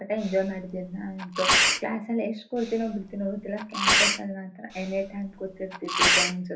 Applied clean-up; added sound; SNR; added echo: none; Sneeze; -4 dB; reverberation time 0.3 s.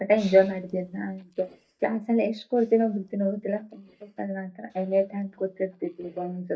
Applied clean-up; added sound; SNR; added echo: neural mask model DeepFilterNet 3.